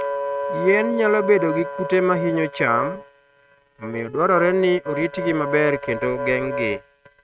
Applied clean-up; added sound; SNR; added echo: neural mask model RNNoise.